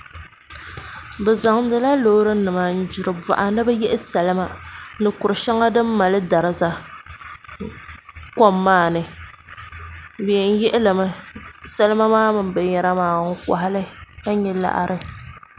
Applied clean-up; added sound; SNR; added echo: none; none; none; none.